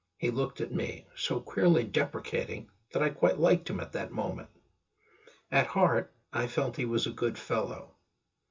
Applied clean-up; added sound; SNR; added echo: none; none; none; reverberation time 0.2 s.